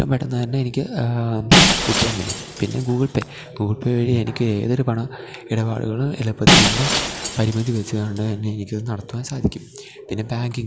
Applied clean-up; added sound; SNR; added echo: none; Shatter; -1 dB; none.